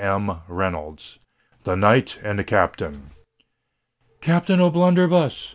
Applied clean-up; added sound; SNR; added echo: none; none; none; none.